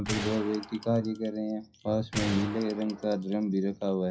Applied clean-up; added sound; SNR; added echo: classical method WPE with log-MMSE.